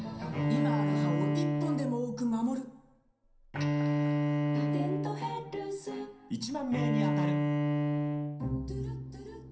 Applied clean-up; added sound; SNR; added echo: none; Bowed string instrument; -4 dB; reverberation time 0.6 s.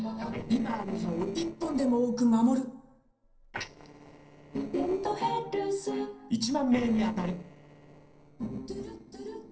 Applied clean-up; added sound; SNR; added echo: neural separator model SepFormer DNS4.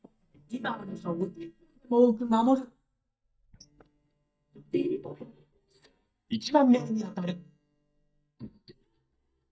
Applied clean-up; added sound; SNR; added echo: neural mask model DeepFilterNet 3.